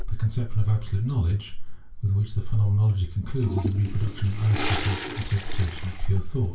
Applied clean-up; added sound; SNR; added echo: none; Toilet flush; 13 dB; reverberation time 0.3 s.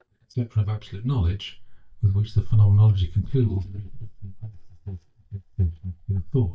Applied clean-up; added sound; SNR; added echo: neural mask model DeepFilterNet 3.